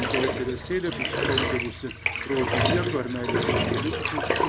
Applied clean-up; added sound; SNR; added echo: none; Bathtub (filling or washing); -3 dB; none.